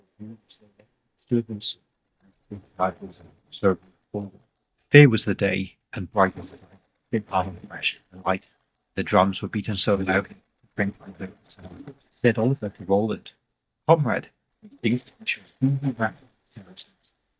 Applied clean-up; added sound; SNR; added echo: neural mask model DeepFilterNet 3.